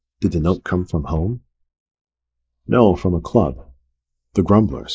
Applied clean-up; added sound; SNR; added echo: neural mask model Resemble Enhance denoiser.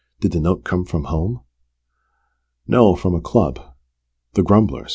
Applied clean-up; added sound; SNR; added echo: none; none; none; none.